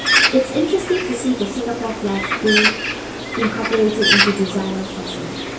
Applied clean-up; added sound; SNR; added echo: none; Bird; 0 dB; reverberation time 0.3 s.